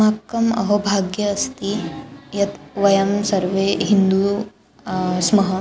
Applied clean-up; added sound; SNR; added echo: none; none; none; none.